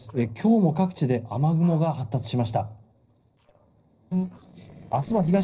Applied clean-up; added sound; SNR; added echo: neural separator model SepFormer DNS4.